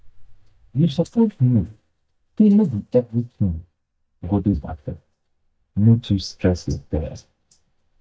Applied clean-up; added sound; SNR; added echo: neural mask model DeepFilterNet 3.